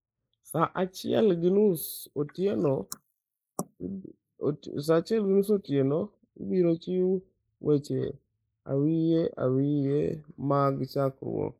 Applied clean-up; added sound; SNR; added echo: neural mask model Resemble Enhance denoiser.